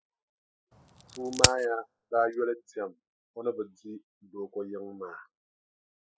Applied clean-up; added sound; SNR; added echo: classical method spectral subtraction.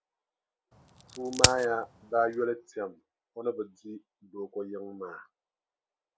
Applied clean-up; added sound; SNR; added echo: none; Crack; -4 dB; none.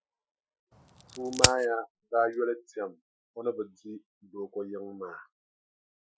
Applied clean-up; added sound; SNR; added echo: classical method Wiener filter.